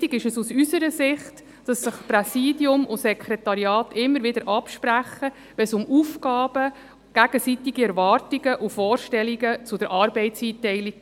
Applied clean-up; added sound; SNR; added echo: none; none; none; none.